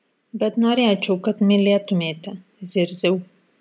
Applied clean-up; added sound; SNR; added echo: none; none; none; none.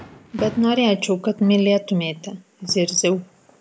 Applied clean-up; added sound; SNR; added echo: none; Fireworks; 19 dB; none.